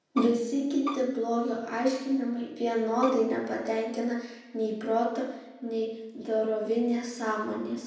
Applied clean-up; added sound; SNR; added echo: none; Bowed string instrument; 12 dB; reverberation time 0.9 s.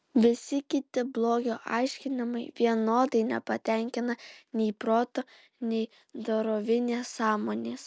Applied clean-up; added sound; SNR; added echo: none; none; none; none.